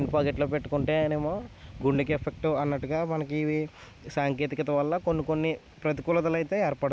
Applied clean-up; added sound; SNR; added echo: none; none; none; none.